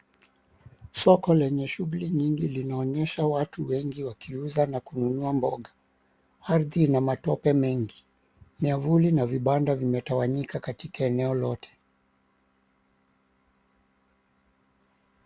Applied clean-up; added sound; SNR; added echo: none; none; none; none.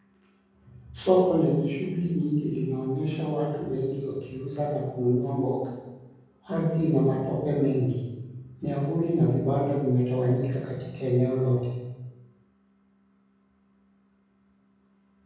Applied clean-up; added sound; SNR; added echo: none; none; none; reverberation time 1.3 s.